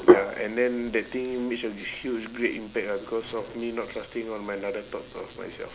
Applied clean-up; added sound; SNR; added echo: none; Hands; -1 dB; none.